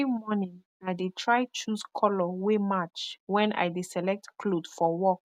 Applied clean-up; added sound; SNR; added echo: none; none; none; none.